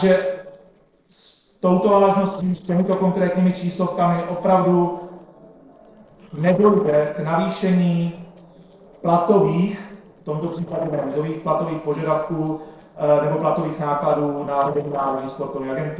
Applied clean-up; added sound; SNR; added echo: neural separator model SepFormer DNS4.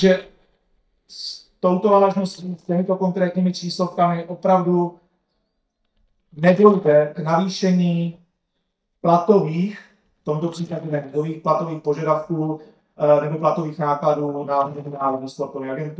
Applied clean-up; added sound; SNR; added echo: neural mask model DeepFilterNet 3.